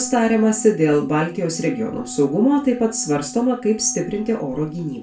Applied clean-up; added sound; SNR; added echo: none; Wind instrument, woodwind instrument; 18 dB; reverberation time 0.3 s.